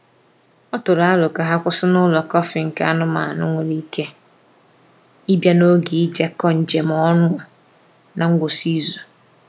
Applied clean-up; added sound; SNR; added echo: none; none; none; none.